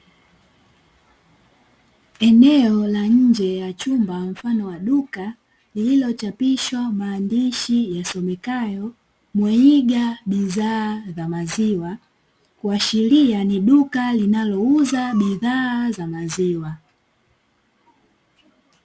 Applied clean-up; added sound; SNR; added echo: none; none; none; none.